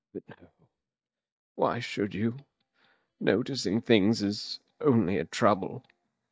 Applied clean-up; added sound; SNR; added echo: neural mask model DeepFilterNet 3.